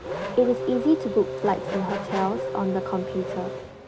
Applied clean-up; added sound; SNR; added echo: none; Race car, auto racing / Accelerating, revving, vroom; 5 dB; reverberation time 0.3 s.